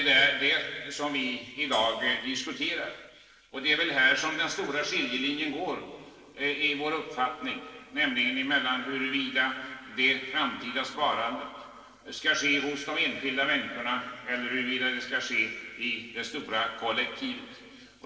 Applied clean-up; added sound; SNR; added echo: neural separator model SepFormer DNS4.